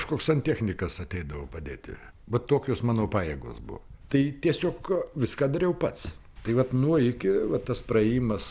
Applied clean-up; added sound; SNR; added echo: none; none; none; none.